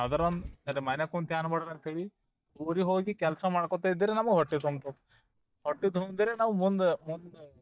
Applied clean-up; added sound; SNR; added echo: neural mask model DeepFilterNet 3.